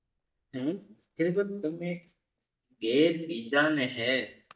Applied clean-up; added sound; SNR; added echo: neural mask model DeepFilterNet 3.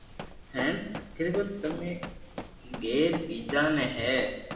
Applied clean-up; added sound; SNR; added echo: none; Run; 11 dB; reverberation time 0.9 s.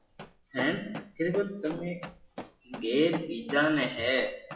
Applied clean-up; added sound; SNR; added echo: classical method WPE with log-MMSE.